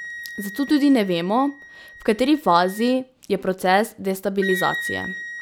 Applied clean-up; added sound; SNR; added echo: none; Wind instrument, woodwind instrument; 13 dB; none.